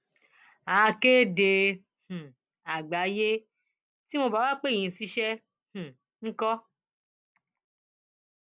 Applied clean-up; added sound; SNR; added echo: none; none; none; none.